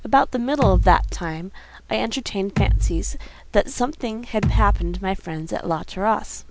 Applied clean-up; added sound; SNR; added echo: none; Bass drum; 0 dB; none.